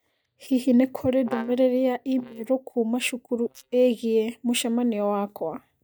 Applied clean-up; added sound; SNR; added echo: neural mask model DeepFilterNet 3.